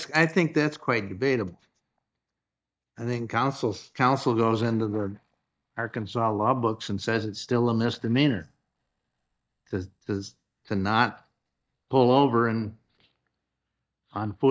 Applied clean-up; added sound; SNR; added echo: neural mask model DeepFilterNet 3.